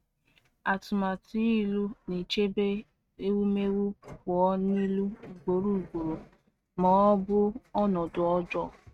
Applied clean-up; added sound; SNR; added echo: neural mask model RNNoise.